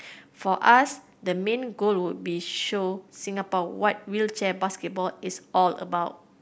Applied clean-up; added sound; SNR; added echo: none; none; none; none.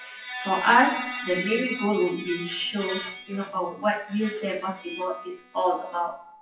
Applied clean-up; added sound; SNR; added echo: classical method WPE with log-MMSE.